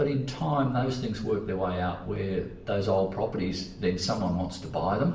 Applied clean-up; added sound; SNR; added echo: none; none; none; reverberation time 0.7 s.